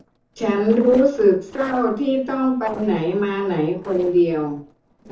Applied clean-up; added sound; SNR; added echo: neural separator model SepFormer DNS4.